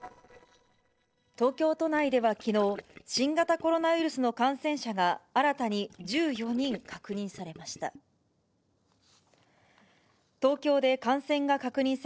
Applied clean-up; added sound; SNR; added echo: neural separator model SepFormer DNS4.